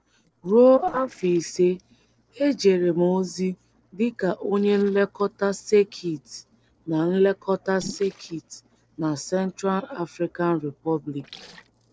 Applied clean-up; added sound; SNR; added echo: neural separator model SepFormer DNS4.